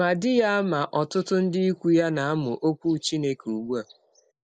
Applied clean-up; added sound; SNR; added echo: neural mask model Resemble Enhance denoiser.